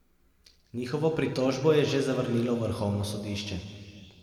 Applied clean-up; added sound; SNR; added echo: none; none; none; reverberation time 2.3 s.